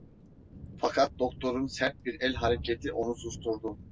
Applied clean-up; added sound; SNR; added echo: none; Thunder / Rain; 12 dB; none.